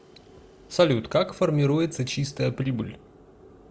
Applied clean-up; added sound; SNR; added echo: none; none; none; none.